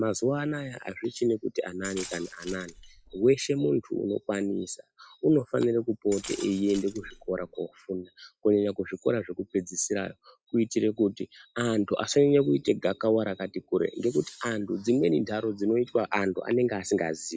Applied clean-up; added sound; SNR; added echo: classical method log-MMSE.